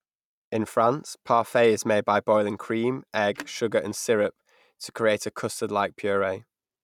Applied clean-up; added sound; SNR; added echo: neural mask model RNNoise.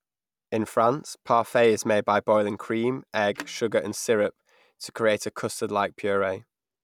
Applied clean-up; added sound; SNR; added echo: none; Telephone; 20 dB; none.